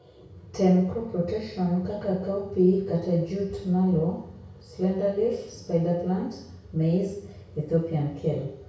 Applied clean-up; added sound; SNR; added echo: none; none; none; reverberation time 0.6 s.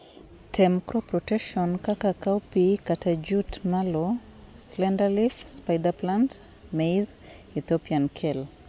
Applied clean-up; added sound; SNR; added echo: none; none; none; none.